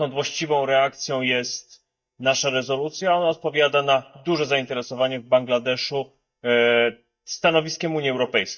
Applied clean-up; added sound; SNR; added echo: neural mask model DeepFilterNet 3.